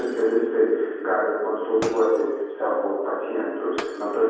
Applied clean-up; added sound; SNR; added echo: none; Shatter; 18 dB; reverberation time 1.2 s.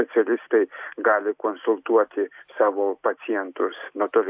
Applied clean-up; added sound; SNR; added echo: none; none; none; none.